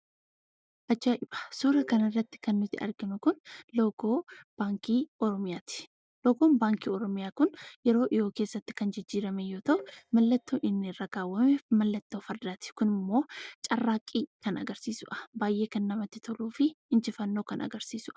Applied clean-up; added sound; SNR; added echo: neural mask model DeepFilterNet 3.